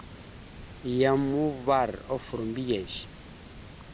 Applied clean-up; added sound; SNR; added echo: none; Water; 15 dB; none.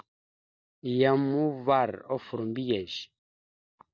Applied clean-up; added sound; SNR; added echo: none; none; none; none.